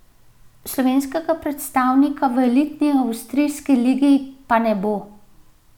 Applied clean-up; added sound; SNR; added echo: none; none; none; none.